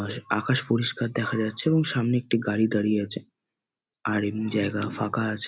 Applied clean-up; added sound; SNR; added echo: none; none; none; none.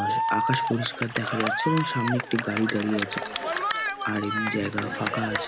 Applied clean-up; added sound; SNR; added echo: none; Cheering; 0 dB; none.